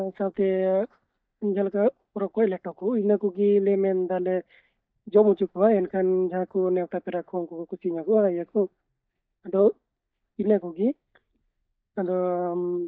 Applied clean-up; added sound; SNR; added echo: neural mask model DeepFilterNet 3.